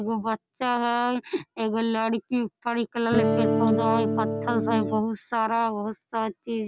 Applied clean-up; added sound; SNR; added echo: none; Electric guitar / Strum; -2 dB; none.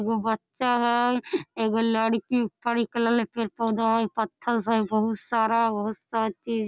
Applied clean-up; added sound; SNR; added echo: none; none; none; none.